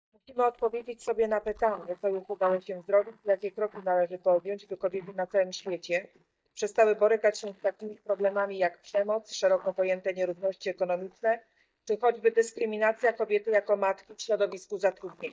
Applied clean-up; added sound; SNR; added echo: neural mask model DeepFilterNet 3.